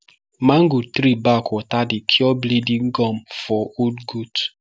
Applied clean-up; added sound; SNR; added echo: none; none; none; none.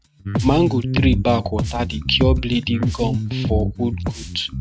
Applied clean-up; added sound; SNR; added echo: neural mask model RNNoise.